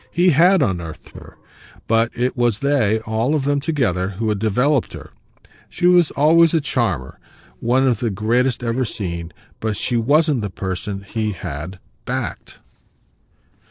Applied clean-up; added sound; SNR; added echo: neural separator model SepFormer DNS4.